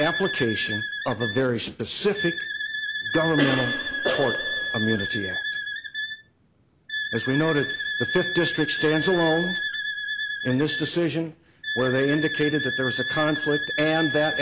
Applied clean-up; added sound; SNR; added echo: none; Wind instrument, woodwind instrument + Cough; 3 dB; none.